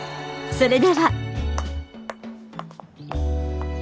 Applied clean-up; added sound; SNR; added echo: none; none; none; none.